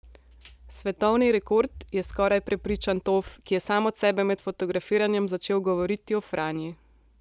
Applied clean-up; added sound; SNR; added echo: none; none; none; none.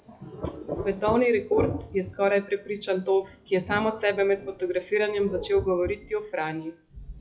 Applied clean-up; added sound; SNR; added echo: classical method WPE with log-MMSE.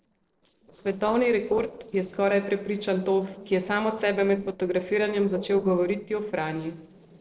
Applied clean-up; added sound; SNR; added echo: neural separator model SepFormer DNS4.